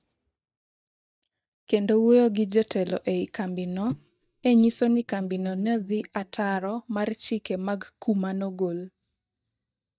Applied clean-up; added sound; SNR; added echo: neural mask model DeepFilterNet 3.